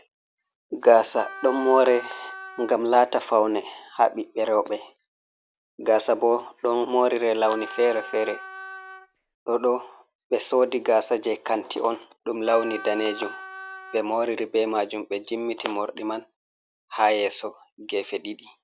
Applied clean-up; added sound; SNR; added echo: none; Wind instrument, woodwind instrument; 14 dB; none.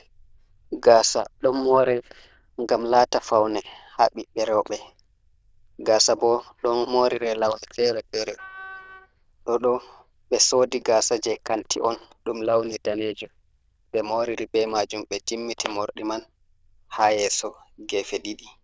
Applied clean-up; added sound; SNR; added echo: neural diffusion model UNIVERSE++.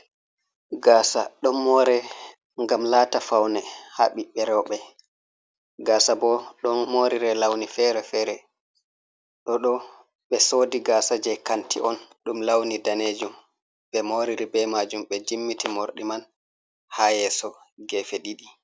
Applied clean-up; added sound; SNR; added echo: none; none; none; none.